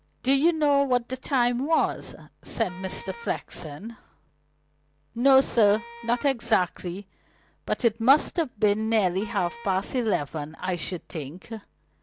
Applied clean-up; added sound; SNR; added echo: none; Wind instrument, woodwind instrument; 19 dB; none.